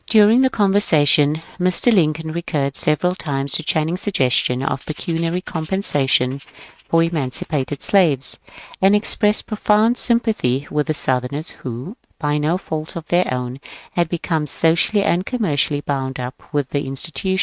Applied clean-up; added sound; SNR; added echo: neural mask model RNNoise.